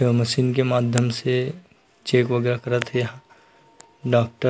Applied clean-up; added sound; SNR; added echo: none; none; none; none.